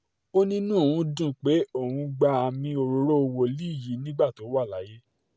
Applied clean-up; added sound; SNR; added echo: none; none; none; none.